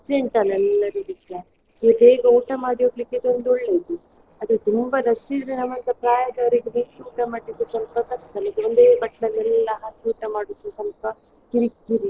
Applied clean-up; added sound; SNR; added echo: neural separator model SepFormer DNS4.